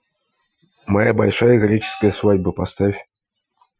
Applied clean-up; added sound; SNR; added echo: classical method Wiener filter.